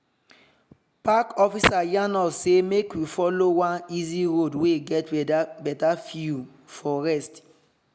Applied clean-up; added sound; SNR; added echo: none; none; none; none.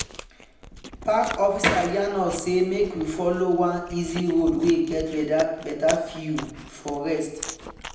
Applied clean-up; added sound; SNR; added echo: none; Chewing, mastication; 14 dB; reverberation time 0.8 s.